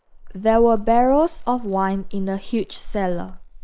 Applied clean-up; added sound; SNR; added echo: neural mask model Resemble Enhance denoiser.